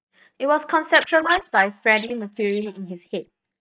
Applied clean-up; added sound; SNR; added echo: neural mask model DeepFilterNet 3.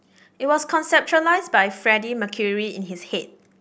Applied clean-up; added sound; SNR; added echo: none; none; none; none.